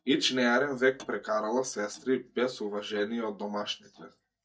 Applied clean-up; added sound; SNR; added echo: neural mask model DeepFilterNet 3.